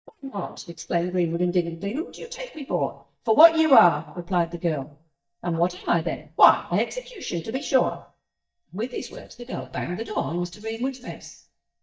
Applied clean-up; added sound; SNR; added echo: neural mask model DeepFilterNet 3.